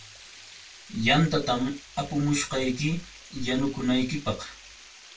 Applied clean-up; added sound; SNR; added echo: none; Water; 20 dB; reverberation time 0.2 s.